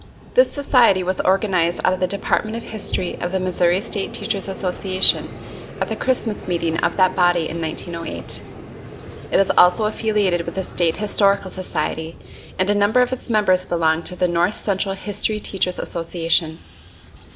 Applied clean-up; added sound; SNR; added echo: none; Vehicle; 15 dB; none.